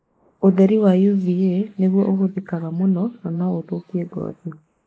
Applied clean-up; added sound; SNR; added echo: neural mask model Resemble Enhance denoiser.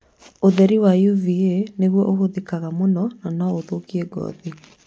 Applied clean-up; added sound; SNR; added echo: none; none; none; none.